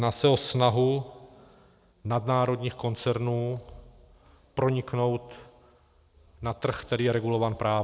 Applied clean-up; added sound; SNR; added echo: none; none; none; none.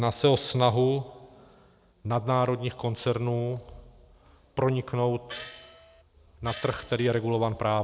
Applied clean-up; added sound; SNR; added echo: none; Gong; 16 dB; none.